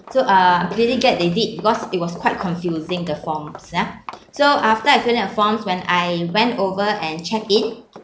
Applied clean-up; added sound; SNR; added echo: none; Walk, footsteps; 19 dB; none.